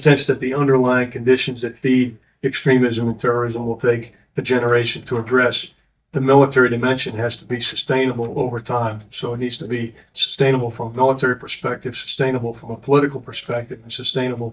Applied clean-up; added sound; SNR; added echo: neural mask model DeepFilterNet 3.